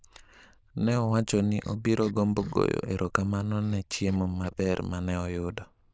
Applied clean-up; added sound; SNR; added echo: neural diffusion model UNIVERSE++.